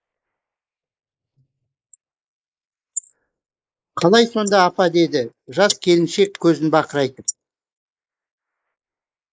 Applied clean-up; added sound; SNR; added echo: neural mask model Resemble Enhance denoiser.